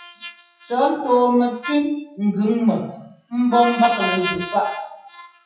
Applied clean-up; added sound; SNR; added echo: classical method WPE with log-MMSE.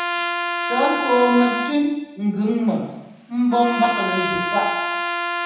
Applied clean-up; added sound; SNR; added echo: none; Trumpet; 4 dB; reverberation time 1.0 s.